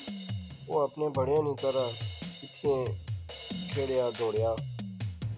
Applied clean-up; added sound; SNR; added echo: none; Drum kit; 6 dB; none.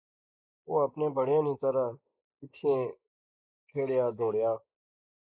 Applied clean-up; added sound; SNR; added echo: neural mask model Resemble Enhance denoiser.